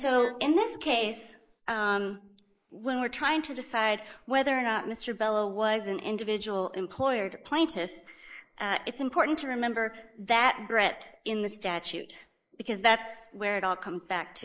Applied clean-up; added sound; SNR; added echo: neural mask model Resemble Enhance denoiser.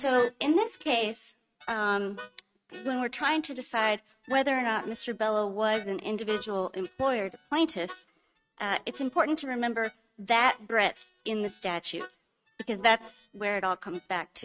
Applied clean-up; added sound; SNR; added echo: neural mask model RNNoise.